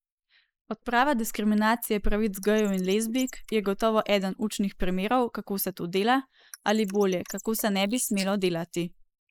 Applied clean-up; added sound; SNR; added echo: neural mask model Resemble Enhance denoiser.